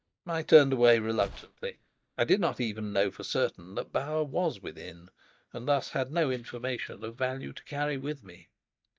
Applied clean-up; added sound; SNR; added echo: neural mask model DeepFilterNet 3.